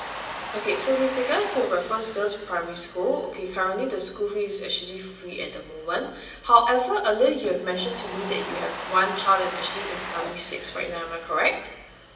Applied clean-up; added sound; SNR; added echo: none; Domestic sounds, home sounds; 11 dB; reverberation time 0.9 s.